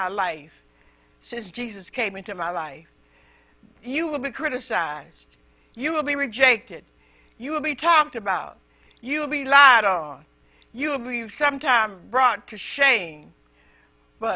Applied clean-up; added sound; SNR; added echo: none; none; none; none.